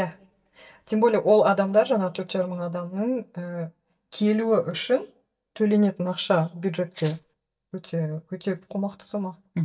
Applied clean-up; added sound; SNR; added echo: neural mask model DeepFilterNet 3.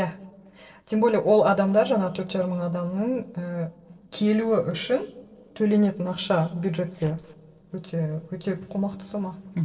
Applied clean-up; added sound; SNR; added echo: neural separator model SepFormer DNS4.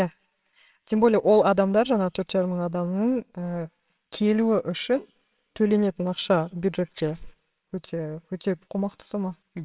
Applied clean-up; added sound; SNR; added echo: neural separator model SepFormer WHAMR!.